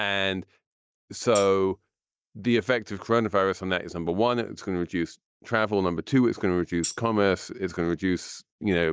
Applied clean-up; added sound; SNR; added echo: neural mask model DeepFilterNet 3.